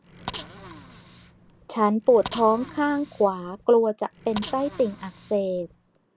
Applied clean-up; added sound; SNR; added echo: none; Bicycle; 15 dB; none.